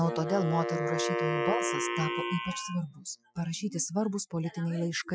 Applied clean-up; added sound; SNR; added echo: classical method Wiener filter.